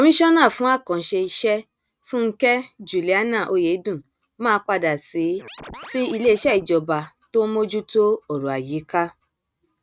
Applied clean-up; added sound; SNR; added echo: neural mask model RNNoise.